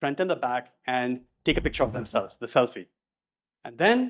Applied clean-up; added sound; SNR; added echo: neural mask model DeepFilterNet 3.